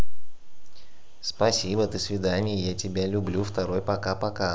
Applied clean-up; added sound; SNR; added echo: none; none; none; none.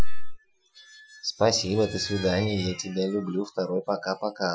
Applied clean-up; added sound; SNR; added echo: classical method Wiener filter.